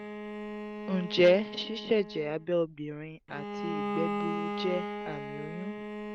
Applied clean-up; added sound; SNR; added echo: none; Bowed string instrument; 6 dB; none.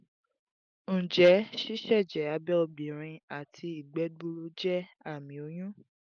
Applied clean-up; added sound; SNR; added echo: none; none; none; none.